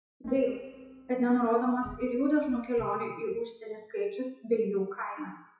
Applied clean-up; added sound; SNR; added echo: classical method WPE with log-MMSE.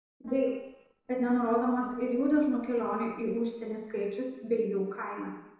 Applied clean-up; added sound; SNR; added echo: neural separator model SepFormer DNS4.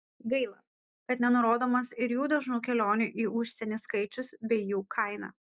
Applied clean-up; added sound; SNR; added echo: none; none; none; none.